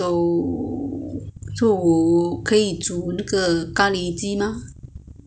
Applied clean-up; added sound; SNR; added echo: none; none; none; none.